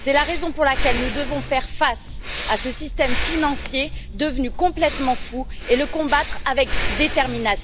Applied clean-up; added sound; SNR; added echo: none; Breathing; 3 dB; none.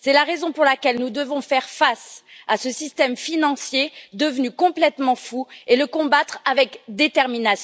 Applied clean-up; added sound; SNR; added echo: none; none; none; none.